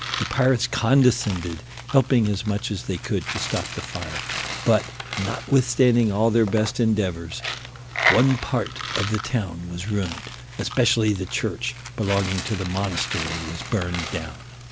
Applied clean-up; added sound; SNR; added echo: none; Coin (dropping); 9 dB; none.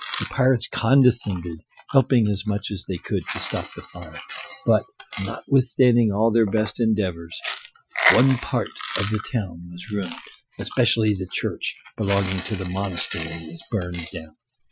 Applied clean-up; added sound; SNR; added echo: classical method Wiener filter.